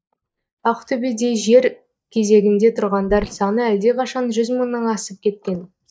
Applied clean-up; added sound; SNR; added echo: neural mask model DeepFilterNet 3.